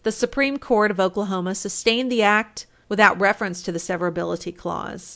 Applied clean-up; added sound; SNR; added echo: none; none; none; none.